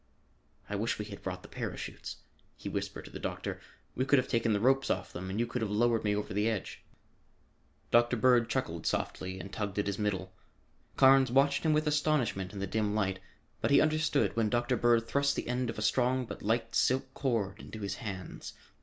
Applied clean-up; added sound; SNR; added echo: none; none; none; none.